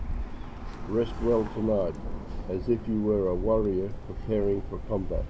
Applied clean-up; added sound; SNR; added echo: none; Bird; 5 dB; none.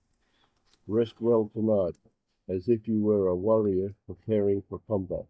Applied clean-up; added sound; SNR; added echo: neural mask model DeepFilterNet 3.